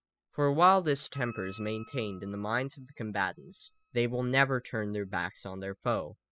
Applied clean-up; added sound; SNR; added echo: classical method spectral subtraction.